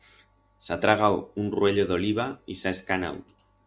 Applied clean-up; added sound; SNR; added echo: none; none; none; none.